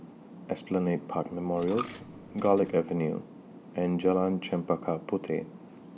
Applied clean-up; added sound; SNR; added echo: none; Coin (dropping); 16 dB; none.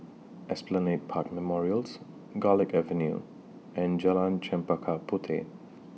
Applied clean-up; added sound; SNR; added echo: none; none; none; none.